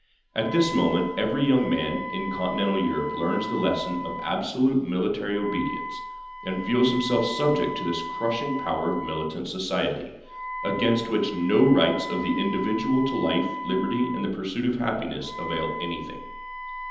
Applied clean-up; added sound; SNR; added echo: none; Wind instrument, woodwind instrument; 10 dB; reverberation time 0.9 s.